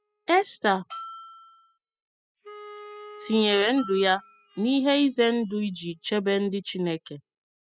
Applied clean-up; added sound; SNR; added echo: classical method spectral subtraction.